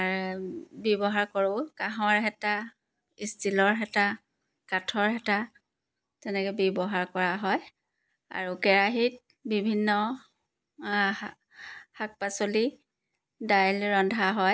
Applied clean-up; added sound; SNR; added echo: none; none; none; none.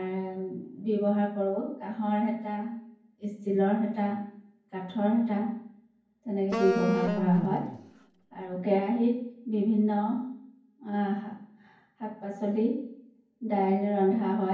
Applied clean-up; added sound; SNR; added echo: none; Wind instrument, woodwind instrument; 3 dB; reverberation time 0.9 s.